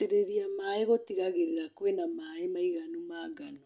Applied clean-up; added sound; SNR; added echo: none; none; none; none.